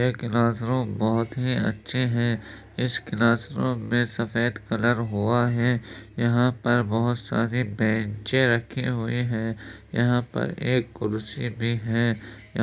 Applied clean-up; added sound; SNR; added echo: none; none; none; none.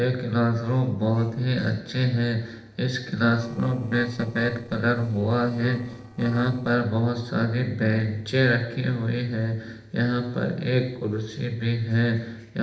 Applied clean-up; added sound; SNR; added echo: neural separator model SepFormer DNS4.